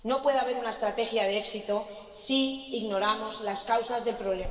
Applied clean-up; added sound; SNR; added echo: none; Water; 20 dB; reverberation time 2.3 s.